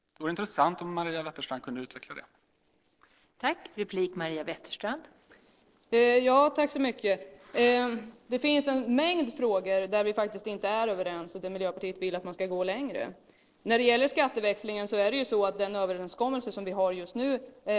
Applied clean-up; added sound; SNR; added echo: neural separator model SepFormer DNS4.